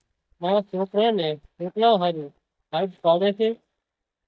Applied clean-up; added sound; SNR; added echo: neural mask model DeepFilterNet 3.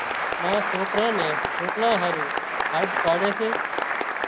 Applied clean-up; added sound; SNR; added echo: none; Applause; -1 dB; none.